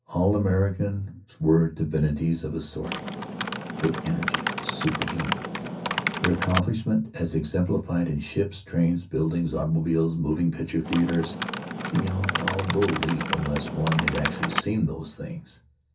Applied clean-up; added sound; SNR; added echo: none; Typing; 3 dB; reverberation time 0.3 s.